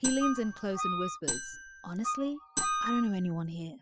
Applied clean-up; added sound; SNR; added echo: classical method spectral subtraction.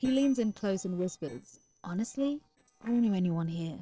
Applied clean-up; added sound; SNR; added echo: neural separator model SepFormer DNS4.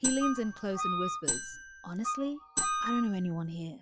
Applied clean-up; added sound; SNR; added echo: classical method log-MMSE.